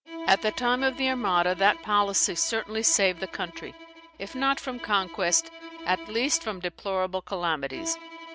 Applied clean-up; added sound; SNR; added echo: none; Bowed string instrument; 16 dB; none.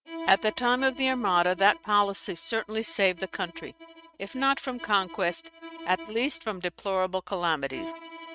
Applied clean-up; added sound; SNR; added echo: neural mask model RNNoise.